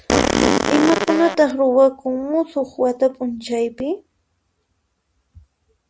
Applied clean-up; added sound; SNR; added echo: none; Fart; -2 dB; none.